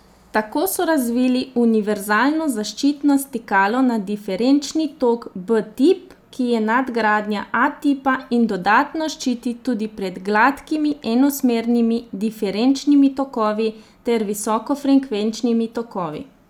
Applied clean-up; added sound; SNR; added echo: none; none; none; none.